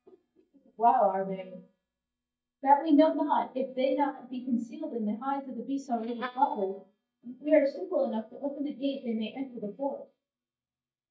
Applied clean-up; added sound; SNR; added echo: neural mask model DeepFilterNet 3.